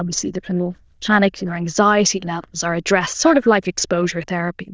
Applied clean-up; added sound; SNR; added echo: neural diffusion model UNIVERSE++.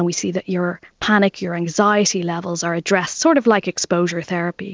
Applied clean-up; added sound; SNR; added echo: none; none; none; none.